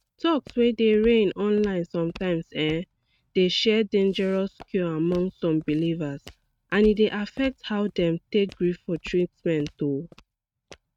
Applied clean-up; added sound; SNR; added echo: neural mask model RNNoise.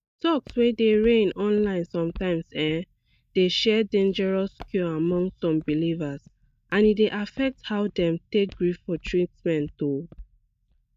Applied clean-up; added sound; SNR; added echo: neural mask model DeepFilterNet 3.